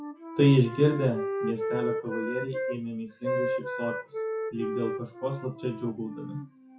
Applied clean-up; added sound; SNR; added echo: classical method WPE with log-MMSE.